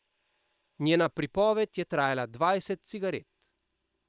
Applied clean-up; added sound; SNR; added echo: neural separator model SepFormer WHAM!.